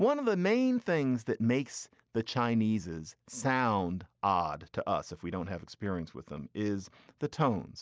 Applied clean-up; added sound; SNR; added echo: none; none; none; none.